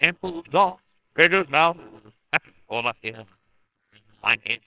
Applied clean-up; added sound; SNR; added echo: neural separator model SepFormer WHAMR!.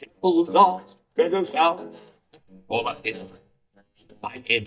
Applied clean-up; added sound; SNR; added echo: neural mask model DeepFilterNet 3.